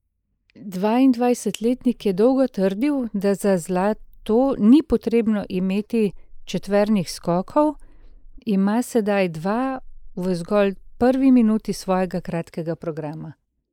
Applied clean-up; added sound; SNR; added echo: neural mask model Resemble Enhance denoiser.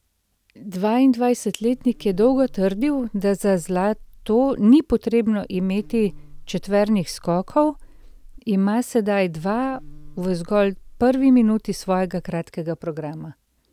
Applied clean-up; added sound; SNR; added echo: none; Buzz; 19 dB; none.